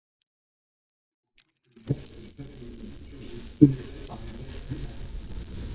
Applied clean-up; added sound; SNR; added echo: neural mask model DeepFilterNet 3.